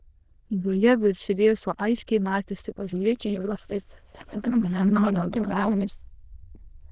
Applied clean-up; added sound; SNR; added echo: neural diffusion model UNIVERSE++.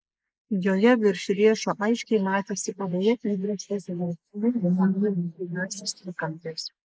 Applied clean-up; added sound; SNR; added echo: neural mask model Resemble Enhance denoiser.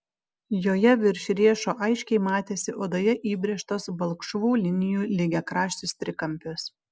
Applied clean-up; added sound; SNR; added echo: none; none; none; none.